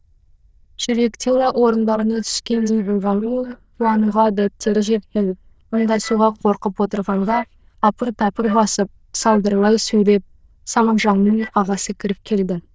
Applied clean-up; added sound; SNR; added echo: neural diffusion model UNIVERSE++.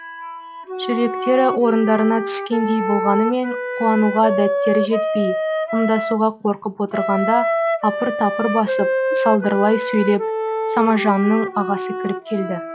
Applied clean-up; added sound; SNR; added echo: classical method log-MMSE.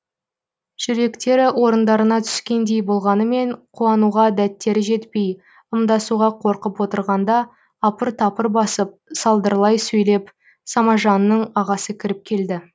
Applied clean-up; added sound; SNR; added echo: none; none; none; none.